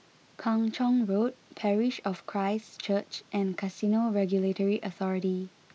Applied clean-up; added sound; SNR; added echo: none; none; none; none.